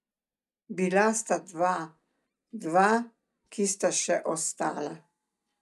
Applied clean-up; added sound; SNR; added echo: neural mask model DeepFilterNet 3.